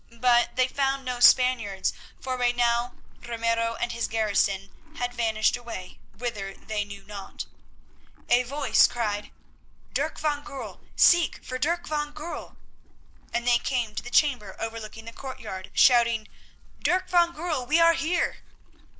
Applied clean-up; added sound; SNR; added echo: none; Livestock, farm animals, working animals; 11 dB; none.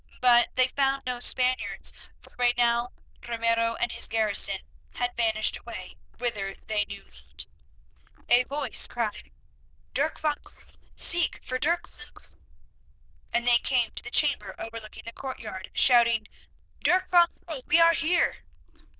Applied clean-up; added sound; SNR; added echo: neural diffusion model UNIVERSE++.